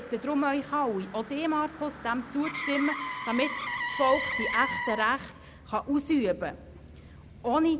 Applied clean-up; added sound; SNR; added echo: none; Motor vehicle (road); 8 dB; none.